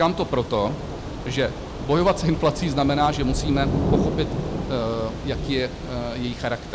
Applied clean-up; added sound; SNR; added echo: none; Thunder / Rain; 4 dB; none.